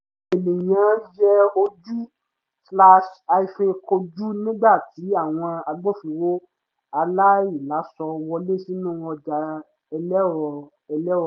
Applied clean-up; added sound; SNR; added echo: none; none; none; none.